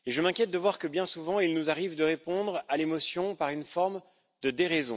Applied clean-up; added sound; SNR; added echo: none; none; none; none.